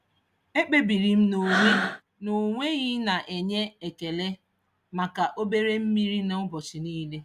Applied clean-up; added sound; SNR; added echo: none; Breathing; 1 dB; none.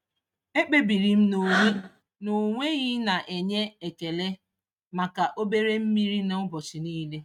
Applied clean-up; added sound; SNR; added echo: neural mask model RNNoise.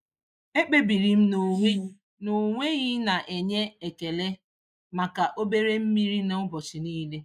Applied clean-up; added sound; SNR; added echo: neural mask model Resemble Enhance denoiser.